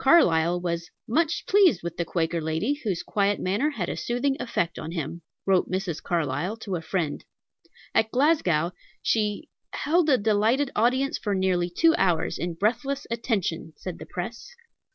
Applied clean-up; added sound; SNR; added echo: none; none; none; none.